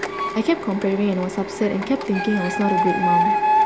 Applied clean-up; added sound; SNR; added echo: none; Printer; -1 dB; none.